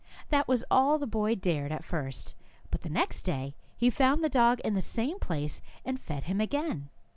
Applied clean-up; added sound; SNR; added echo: none; none; none; none.